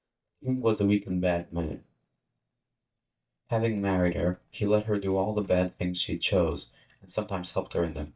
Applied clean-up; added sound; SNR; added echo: neural mask model DeepFilterNet 3.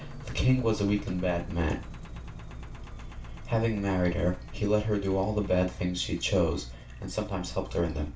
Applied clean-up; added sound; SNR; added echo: none; Engine; 11 dB; reverberation time 0.2 s.